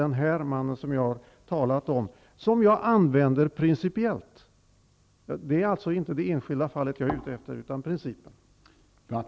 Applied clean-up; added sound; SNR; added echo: none; none; none; none.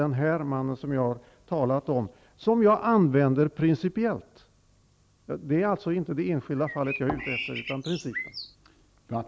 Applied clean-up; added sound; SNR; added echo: none; Bird; 10 dB; none.